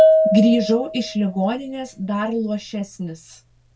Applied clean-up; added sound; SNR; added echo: none; Bell / Percussion; 0 dB; reverberation time 0.1 s.